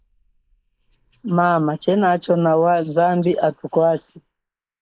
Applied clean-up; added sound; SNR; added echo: neural mask model Resemble Enhance denoiser.